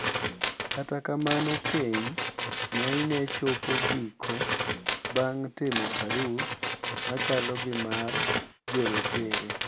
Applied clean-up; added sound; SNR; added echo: none; Tools; -1 dB; none.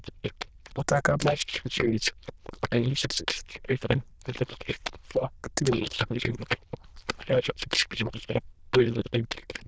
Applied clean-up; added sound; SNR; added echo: neural diffusion model UNIVERSE++.